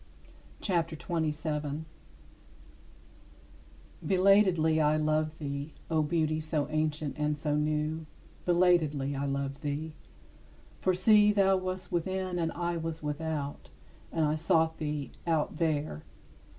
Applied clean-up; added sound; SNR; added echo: none; none; none; none.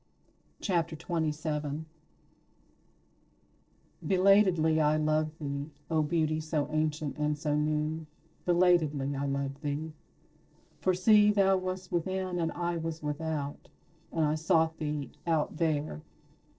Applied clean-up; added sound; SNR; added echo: neural separator model SepFormer DNS4.